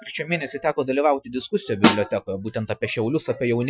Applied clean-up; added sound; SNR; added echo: classical method Wiener filter.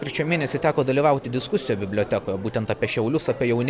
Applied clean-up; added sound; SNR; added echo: none; none; none; none.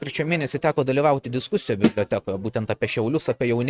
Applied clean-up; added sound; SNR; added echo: neural mask model RNNoise.